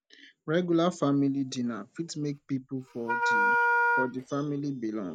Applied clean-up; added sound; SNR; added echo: none; Wind instrument, woodwind instrument; -2 dB; none.